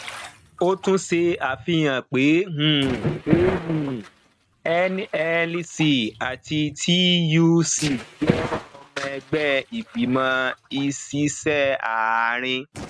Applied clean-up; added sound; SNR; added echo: neural mask model RNNoise.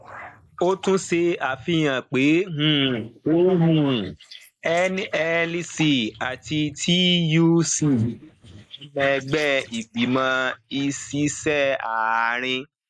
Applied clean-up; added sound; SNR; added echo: neural mask model Resemble Enhance denoiser.